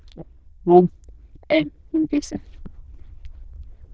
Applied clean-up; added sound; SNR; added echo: neural diffusion model UNIVERSE++.